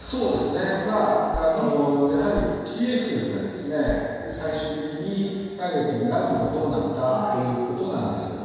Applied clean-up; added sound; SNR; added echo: none; Bass drum; 11 dB; reverberation time 1.9 s.